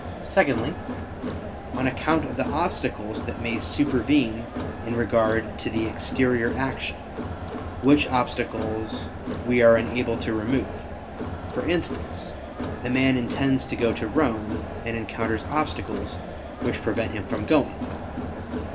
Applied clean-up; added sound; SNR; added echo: none; Crowd; 6 dB; reverberation time 0.9 s.